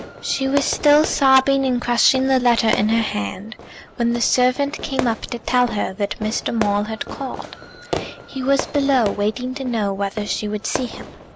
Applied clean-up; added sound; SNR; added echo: none; Fireworks; 12 dB; none.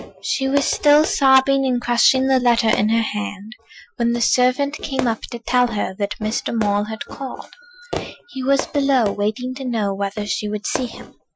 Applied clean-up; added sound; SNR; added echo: classical method Wiener filter.